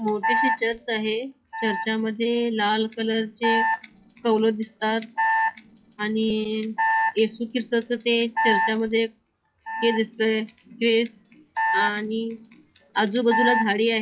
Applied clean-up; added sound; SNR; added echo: classical method log-MMSE.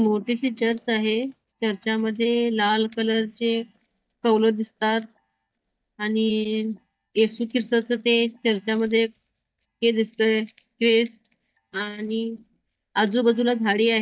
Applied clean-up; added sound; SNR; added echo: neural mask model DeepFilterNet 3.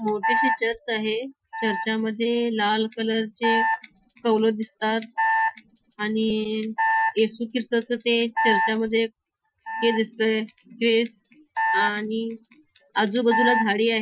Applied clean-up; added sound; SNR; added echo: classical method Wiener filter.